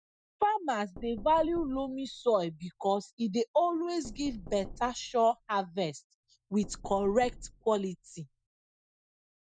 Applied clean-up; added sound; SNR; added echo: none; Knock; 17 dB; none.